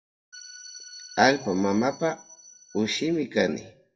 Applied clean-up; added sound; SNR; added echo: classical method WPE with log-MMSE.